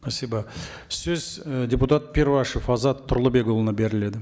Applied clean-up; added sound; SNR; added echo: none; none; none; none.